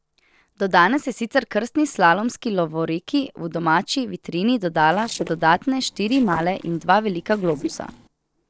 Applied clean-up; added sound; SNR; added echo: neural separator model SepFormer DNS4.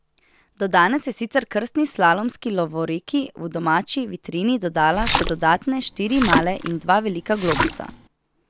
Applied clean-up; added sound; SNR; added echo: none; Splash, splatter; 3 dB; none.